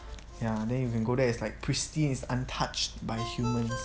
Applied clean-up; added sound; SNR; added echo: none; Ringtone; 15 dB; none.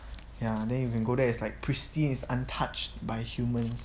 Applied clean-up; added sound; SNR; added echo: none; none; none; none.